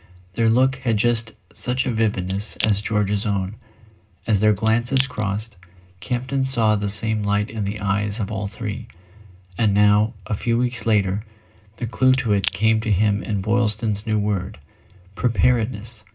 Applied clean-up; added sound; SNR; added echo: none; Crack / Crushing; 14 dB; reverberation time 0.2 s.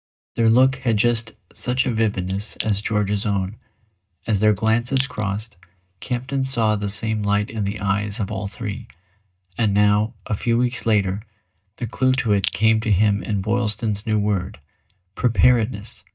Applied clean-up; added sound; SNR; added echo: neural mask model DeepFilterNet 3.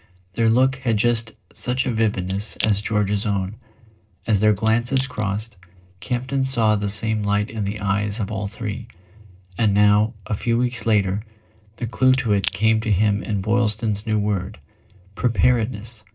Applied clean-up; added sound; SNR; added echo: neural separator model SepFormer DNS4.